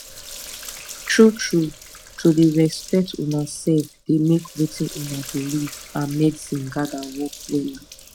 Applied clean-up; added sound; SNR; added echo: none; Sink (filling or washing); 17 dB; none.